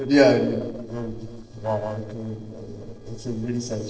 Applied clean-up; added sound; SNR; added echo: neural separator model SepFormer DNS4.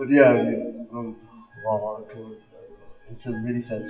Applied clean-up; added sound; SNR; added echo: classical method WPE with log-MMSE.